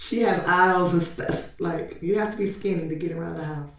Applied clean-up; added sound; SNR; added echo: none; Tambourine; 12 dB; reverberation time 0.4 s.